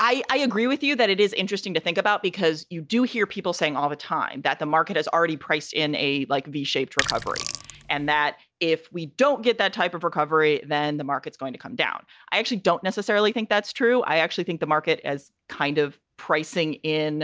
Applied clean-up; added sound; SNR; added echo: none; Sink (filling or washing); 7 dB; none.